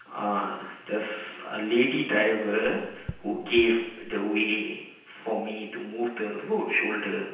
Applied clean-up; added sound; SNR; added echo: none; Raindrop / Drip; 15 dB; reverberation time 0.9 s.